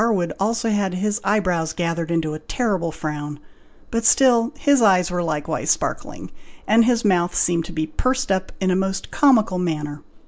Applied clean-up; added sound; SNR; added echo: none; none; none; none.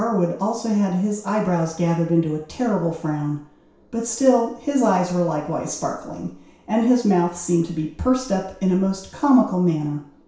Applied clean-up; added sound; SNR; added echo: none; none; none; reverberation time 0.6 s.